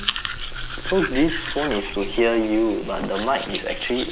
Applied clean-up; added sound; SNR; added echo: none; Domestic sounds, home sounds; 6 dB; none.